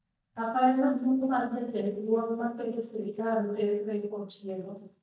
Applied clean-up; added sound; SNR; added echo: neural mask model DeepFilterNet 3.